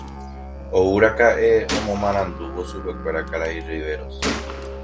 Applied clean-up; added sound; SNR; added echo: none; Gunshot, gunfire + Musical instrument; 8 dB; none.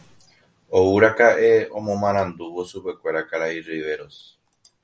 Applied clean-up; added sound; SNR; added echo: none; none; none; none.